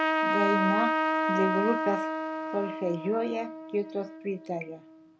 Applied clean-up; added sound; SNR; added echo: none; Trumpet; -1 dB; none.